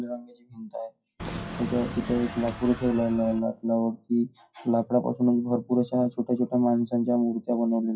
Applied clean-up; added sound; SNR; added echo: classical method WPE with log-MMSE.